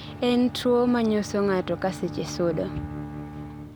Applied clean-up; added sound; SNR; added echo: none; Bowed string instrument; 12 dB; none.